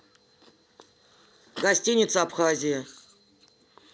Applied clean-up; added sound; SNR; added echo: none; none; none; none.